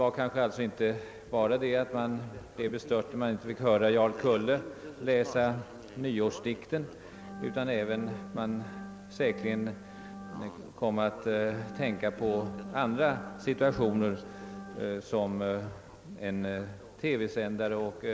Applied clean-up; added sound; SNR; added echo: none; Organ; 13 dB; none.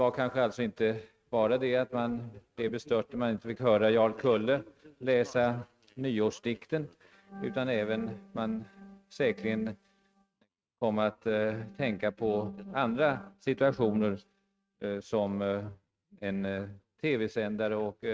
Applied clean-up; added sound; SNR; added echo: neural mask model RNNoise.